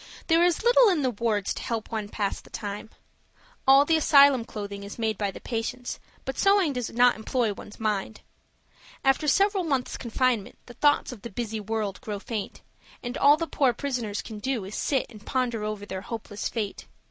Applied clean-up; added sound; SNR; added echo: none; none; none; none.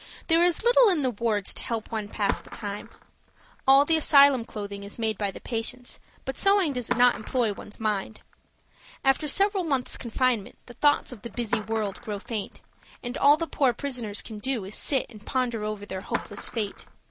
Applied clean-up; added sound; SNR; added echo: none; Skateboard; 15 dB; none.